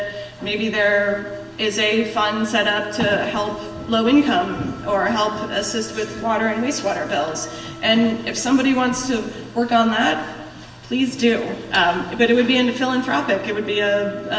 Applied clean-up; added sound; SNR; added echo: none; Wind instrument, woodwind instrument; 19 dB; reverberation time 1.4 s.